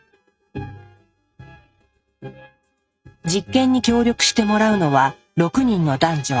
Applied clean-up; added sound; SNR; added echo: neural mask model RNNoise.